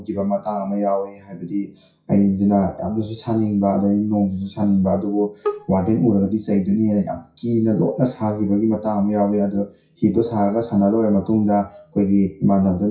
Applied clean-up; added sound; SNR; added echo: classical method WPE with log-MMSE.